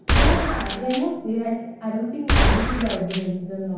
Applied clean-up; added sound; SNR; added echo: none; Gunshot, gunfire; -5 dB; reverberation time 0.9 s.